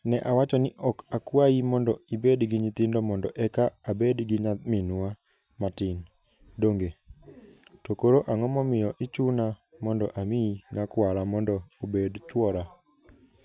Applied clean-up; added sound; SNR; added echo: none; none; none; none.